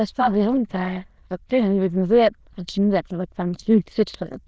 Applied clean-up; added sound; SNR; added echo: neural diffusion model UNIVERSE++.